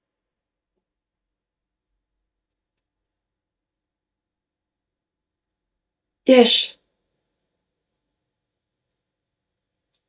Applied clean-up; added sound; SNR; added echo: neural mask model DeepFilterNet 3.